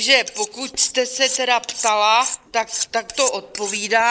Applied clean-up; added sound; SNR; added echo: neural mask model Resemble Enhance denoiser.